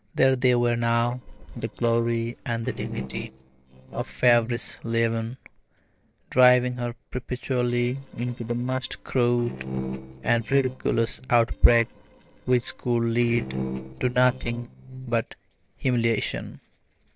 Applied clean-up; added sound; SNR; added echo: neural separator model SepFormer DNS4.